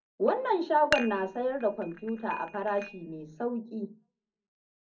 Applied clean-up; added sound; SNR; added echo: none; Dishes, pots, and pans; 9 dB; reverberation time 0.4 s.